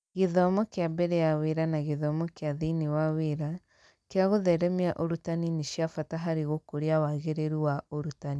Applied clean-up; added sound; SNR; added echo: none; none; none; none.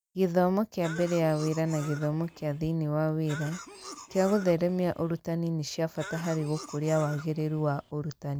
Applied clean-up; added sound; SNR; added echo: none; Cough; 16 dB; none.